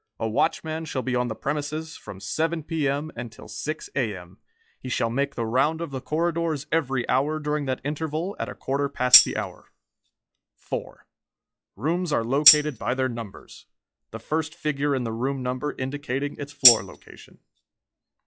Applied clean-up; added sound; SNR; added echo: classical method log-MMSE.